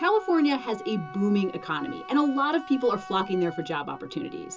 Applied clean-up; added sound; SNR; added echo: none; Wind instrument, woodwind instrument; 15 dB; reverberation time 0.2 s.